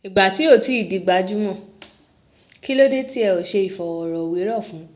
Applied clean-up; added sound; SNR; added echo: none; none; none; none.